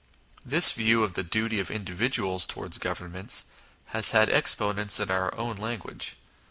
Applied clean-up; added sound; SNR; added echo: none; none; none; none.